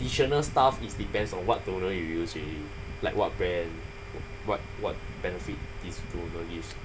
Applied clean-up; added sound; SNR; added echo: none; Domestic sounds, home sounds; 16 dB; none.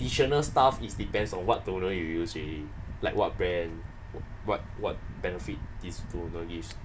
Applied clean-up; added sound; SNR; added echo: none; none; none; none.